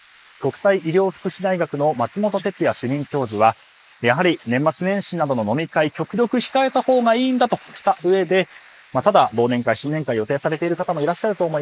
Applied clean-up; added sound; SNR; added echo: neural mask model Resemble Enhance denoiser.